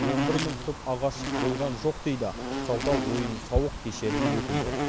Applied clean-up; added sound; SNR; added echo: none; Insect; 0 dB; none.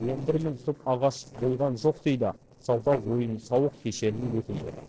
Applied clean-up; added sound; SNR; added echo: neural separator model SepFormer DNS4.